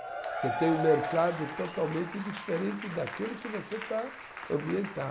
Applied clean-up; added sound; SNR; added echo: none; Applause / Crowd / Cheering; 6 dB; none.